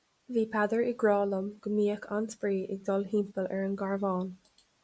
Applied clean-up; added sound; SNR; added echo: none; none; none; none.